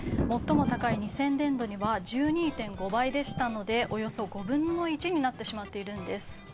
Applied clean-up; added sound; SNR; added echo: none; Thunder; 7 dB; none.